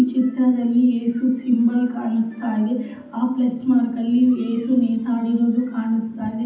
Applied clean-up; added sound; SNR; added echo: none; none; none; reverberation time 0.8 s.